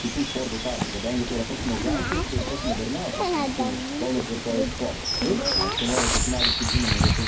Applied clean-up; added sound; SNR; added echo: none; Bird vocalization, bird call, bird song; -3 dB; reverberation time 0.4 s.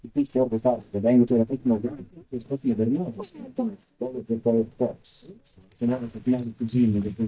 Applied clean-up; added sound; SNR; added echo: neural mask model DeepFilterNet 3.